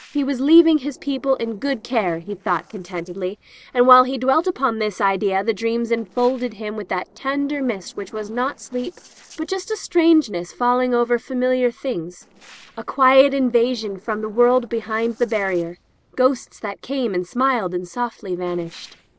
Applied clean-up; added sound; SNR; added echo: neural separator model SepFormer DNS4.